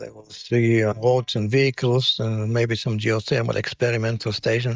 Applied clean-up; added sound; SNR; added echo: neural mask model DeepFilterNet 3.